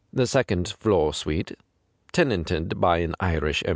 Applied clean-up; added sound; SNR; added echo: none; none; none; none.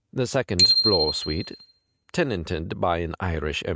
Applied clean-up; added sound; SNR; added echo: neural mask model RNNoise.